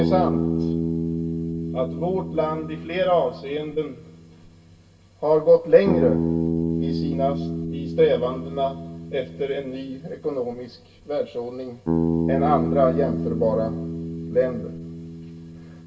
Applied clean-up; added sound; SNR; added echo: none; Bass guitar; 2 dB; reverberation time 0.2 s.